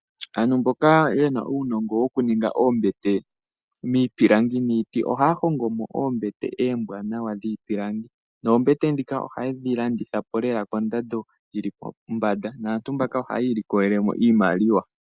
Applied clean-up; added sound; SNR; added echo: none; none; none; none.